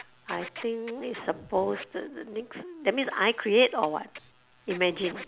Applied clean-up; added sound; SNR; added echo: none; Scratching (performance technique); 18 dB; none.